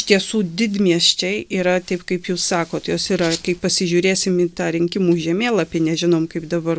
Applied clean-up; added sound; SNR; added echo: none; Rattle (instrument); 12 dB; none.